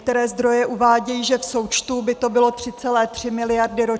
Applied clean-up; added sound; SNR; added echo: none; none; none; none.